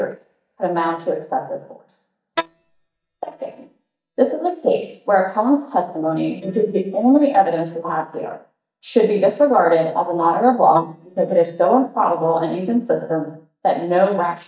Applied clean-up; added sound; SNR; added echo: neural mask model DeepFilterNet 3.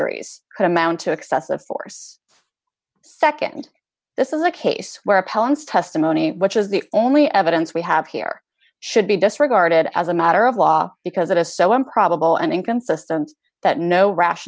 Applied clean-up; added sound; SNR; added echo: none; none; none; none.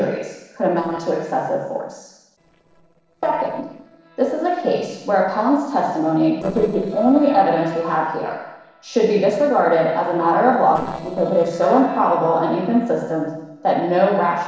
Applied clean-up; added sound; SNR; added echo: neural separator model SepFormer DNS4.